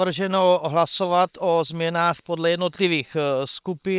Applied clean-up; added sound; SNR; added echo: neural separator model SepFormer WHAM!.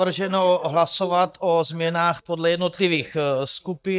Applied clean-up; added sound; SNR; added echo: neural mask model DeepFilterNet 3.